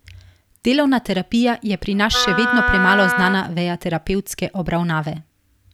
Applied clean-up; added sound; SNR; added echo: none; Wind instrument, woodwind instrument; 0 dB; none.